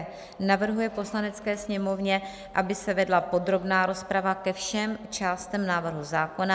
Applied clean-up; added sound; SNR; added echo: none; none; none; none.